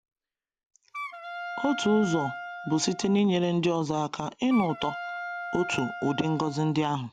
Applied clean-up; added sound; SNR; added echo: none; Wind instrument, woodwind instrument; 11 dB; none.